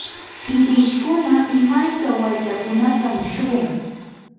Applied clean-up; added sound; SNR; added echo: none; Domestic sounds, home sounds; 17 dB; reverberation time 1.3 s.